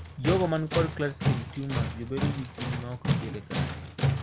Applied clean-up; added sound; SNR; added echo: none; Tools; -2 dB; none.